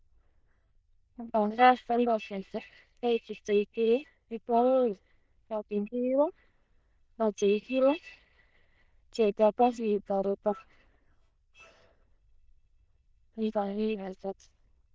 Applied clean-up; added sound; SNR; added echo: neural diffusion model UNIVERSE++.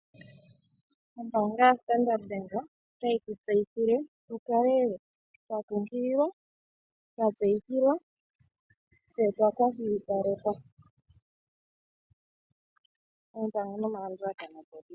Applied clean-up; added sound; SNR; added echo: none; none; none; none.